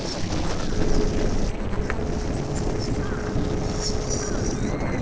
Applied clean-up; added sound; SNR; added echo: neural separator model SepFormer DNS4.